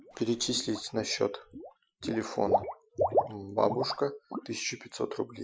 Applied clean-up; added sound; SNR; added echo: classical method Wiener filter.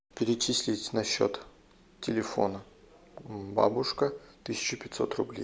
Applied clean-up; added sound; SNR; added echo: none; none; none; none.